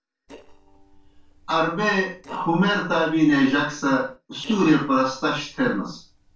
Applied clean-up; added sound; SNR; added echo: neural separator model SepFormer DNS4.